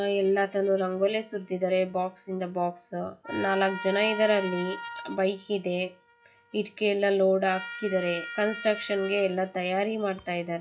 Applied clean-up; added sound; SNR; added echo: classical method log-MMSE.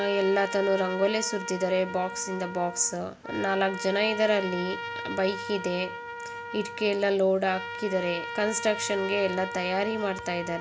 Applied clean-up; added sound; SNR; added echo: none; Trumpet; 9 dB; none.